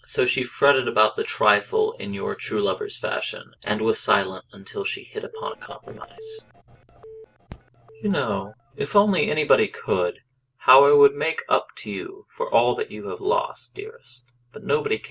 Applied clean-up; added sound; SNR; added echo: neural separator model SepFormer DNS4.